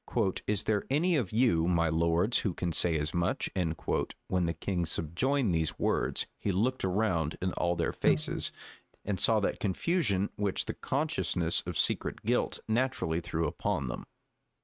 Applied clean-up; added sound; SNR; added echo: neural mask model RNNoise.